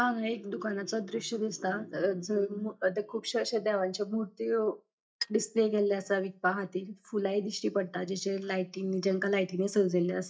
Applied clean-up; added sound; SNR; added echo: neural mask model DeepFilterNet 3.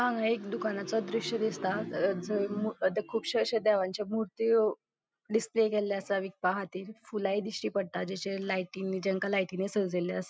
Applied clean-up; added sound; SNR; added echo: none; none; none; none.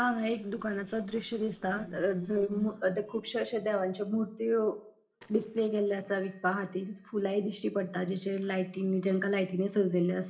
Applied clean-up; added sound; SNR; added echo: neural separator model SepFormer DNS4.